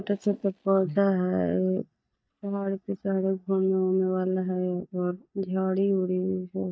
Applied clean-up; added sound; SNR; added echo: neural mask model DeepFilterNet 3.